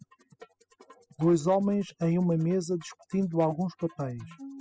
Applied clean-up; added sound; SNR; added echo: classical method spectral subtraction.